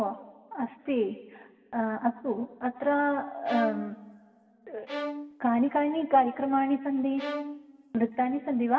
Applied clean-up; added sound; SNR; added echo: none; Bowed string instrument; 10 dB; reverberation time 3.0 s.